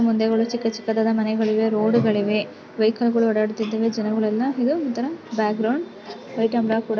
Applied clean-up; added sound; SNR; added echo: none; none; none; none.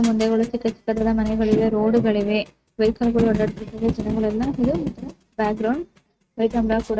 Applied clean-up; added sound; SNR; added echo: neural mask model RNNoise.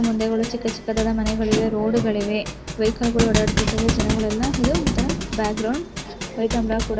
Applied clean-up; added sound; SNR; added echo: none; Thump, thud; 3 dB; none.